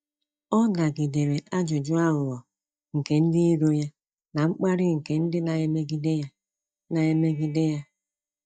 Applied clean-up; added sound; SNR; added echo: neural mask model DeepFilterNet 3.